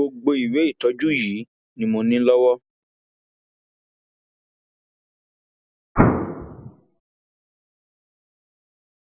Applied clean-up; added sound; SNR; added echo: none; Explosion; -4 dB; none.